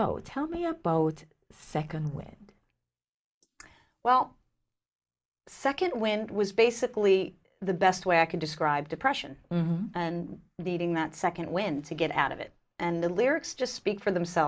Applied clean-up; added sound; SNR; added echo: neural mask model Resemble Enhance denoiser.